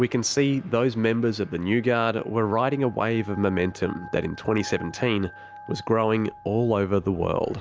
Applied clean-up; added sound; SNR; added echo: none; none; none; none.